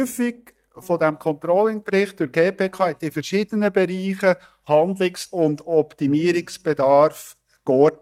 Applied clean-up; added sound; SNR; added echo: neural mask model DeepFilterNet 3.